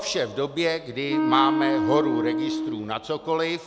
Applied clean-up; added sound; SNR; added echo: none; Wind instrument, woodwind instrument; -1 dB; none.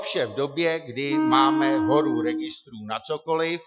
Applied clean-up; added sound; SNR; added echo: classical method Wiener filter.